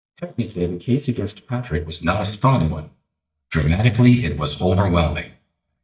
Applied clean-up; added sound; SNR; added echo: neural mask model DeepFilterNet 3.